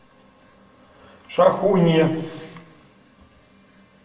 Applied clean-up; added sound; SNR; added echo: none; none; none; reverberation time 1.0 s.